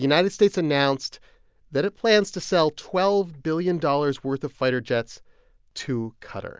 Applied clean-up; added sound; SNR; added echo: none; none; none; none.